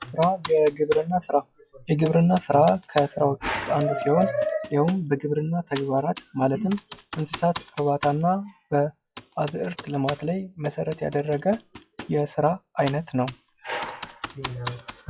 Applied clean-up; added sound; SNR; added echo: classical method log-MMSE.